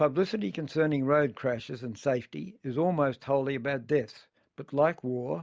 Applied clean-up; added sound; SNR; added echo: none; none; none; none.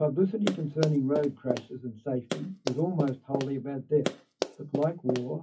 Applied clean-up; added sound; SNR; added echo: classical method WPE with log-MMSE.